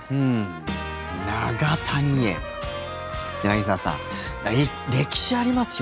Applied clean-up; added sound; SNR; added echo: none; Trumpet; 12 dB; none.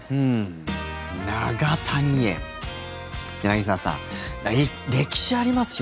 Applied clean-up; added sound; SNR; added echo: none; none; none; none.